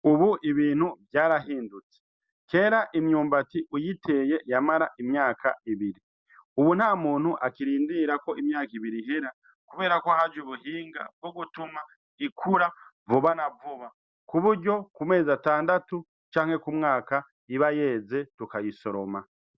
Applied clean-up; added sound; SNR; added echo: none; none; none; none.